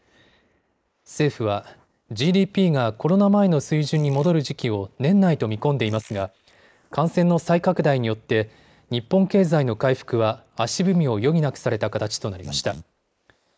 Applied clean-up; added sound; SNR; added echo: neural mask model Resemble Enhance denoiser.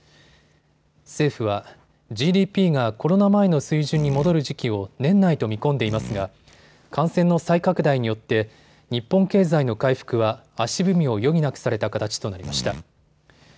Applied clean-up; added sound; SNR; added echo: none; Fart; 13 dB; none.